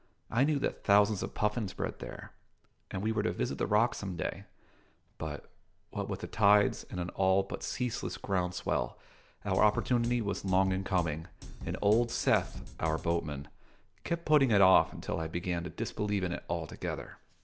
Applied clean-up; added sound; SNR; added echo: none; Drum kit; 11 dB; none.